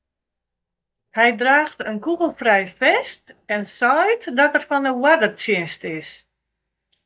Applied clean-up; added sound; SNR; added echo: neural mask model DeepFilterNet 3.